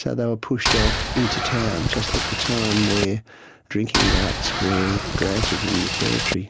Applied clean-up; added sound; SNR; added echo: none; Boat, Water vehicle; -1 dB; none.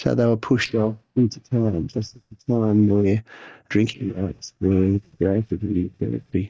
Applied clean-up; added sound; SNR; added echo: neural mask model DeepFilterNet 3.